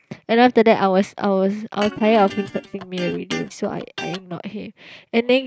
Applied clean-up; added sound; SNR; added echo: neural mask model RNNoise.